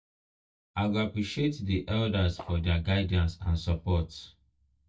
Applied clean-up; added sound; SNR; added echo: neural mask model DeepFilterNet 3.